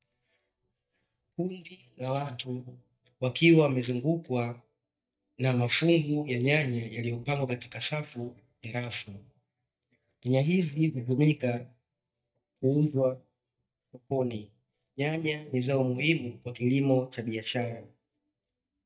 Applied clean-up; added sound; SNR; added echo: neural mask model DeepFilterNet 3.